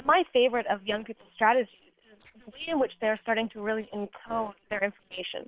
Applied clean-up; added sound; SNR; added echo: neural separator model SepFormer WHAM!.